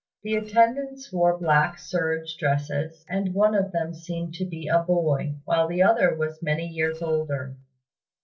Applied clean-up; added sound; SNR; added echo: neural separator model SepFormer DNS4.